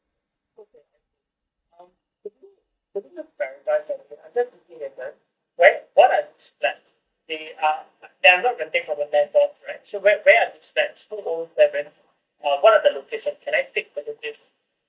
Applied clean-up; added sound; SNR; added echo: neural mask model DeepFilterNet 3.